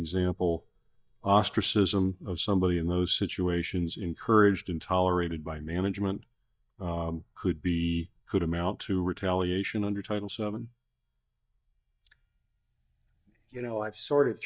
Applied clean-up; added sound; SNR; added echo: neural mask model DeepFilterNet 3.